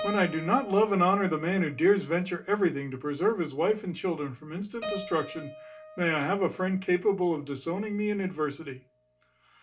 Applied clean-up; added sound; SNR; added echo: none; Keyboard (musical); 17 dB; reverberation time 0.2 s.